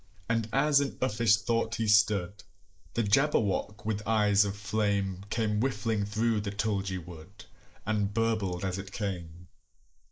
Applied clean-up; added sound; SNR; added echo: neural mask model Resemble Enhance denoiser.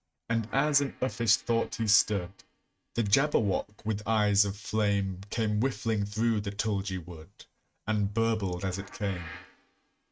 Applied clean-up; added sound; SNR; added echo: neural mask model RNNoise.